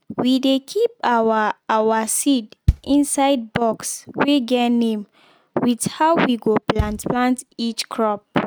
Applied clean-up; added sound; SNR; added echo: neural mask model RNNoise.